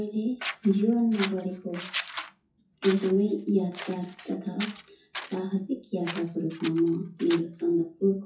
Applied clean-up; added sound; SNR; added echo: classical method WPE with log-MMSE.